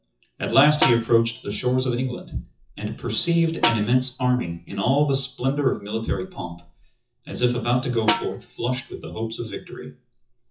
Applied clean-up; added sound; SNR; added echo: classical method WPE with log-MMSE.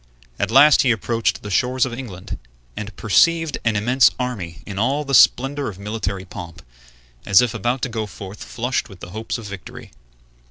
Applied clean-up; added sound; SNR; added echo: none; none; none; none.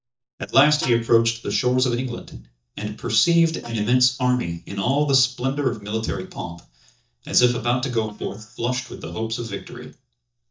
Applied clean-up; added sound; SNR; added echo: neural mask model DeepFilterNet 3.